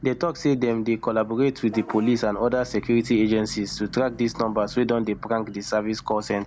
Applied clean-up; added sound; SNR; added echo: none; Bus / Vehicle horn, car horn, honking; 19 dB; none.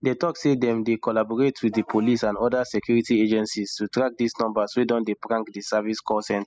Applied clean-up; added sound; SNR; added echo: classical method spectral subtraction.